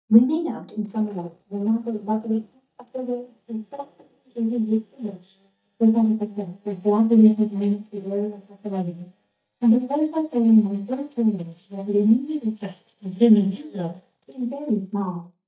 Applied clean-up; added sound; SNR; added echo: neural mask model DeepFilterNet 3.